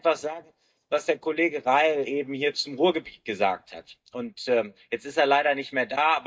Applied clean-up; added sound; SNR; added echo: neural mask model DeepFilterNet 3.